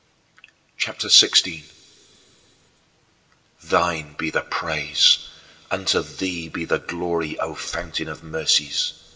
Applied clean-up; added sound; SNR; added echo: none; none; none; reverberation time 2.4 s.